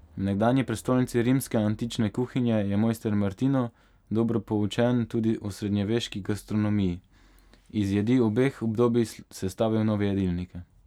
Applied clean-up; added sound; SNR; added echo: none; none; none; none.